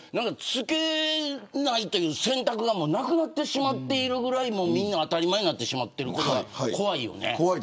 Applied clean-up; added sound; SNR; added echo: none; none; none; none.